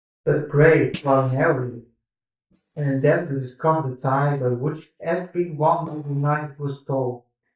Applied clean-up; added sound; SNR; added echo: neural mask model DeepFilterNet 3.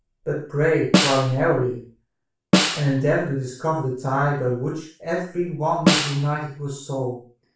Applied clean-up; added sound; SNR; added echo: none; Snare drum; 1 dB; reverberation time 0.4 s.